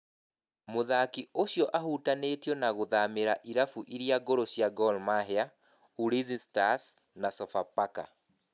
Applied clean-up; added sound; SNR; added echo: none; none; none; none.